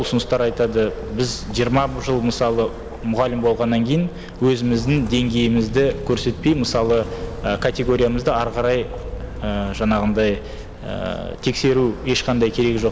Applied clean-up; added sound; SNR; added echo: none; Walk, footsteps; 12 dB; none.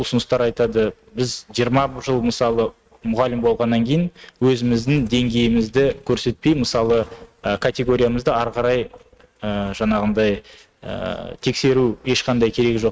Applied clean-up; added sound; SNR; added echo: neural mask model RNNoise.